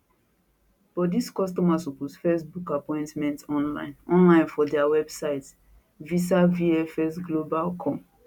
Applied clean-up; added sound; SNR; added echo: none; none; none; none.